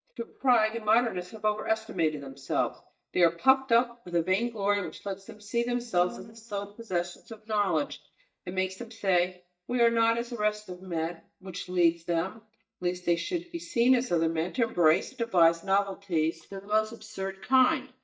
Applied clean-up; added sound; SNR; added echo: neural mask model DeepFilterNet 3.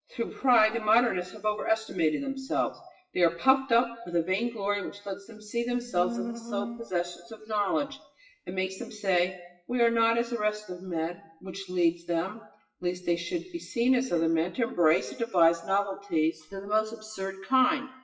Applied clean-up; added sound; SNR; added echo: classical method WPE with log-MMSE.